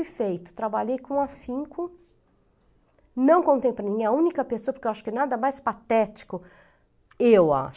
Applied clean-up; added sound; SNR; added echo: none; none; none; none.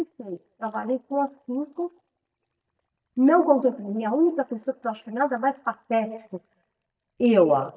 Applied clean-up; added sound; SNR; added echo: neural mask model DeepFilterNet 3.